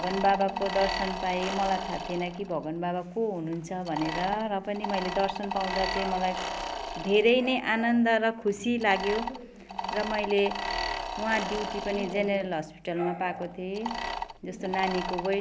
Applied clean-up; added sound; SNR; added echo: none; Mechanisms; 7 dB; none.